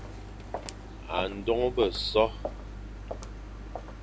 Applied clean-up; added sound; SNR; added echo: none; Walk, footsteps; 11 dB; none.